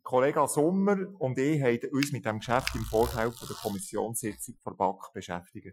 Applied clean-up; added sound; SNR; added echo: classical method Wiener filter.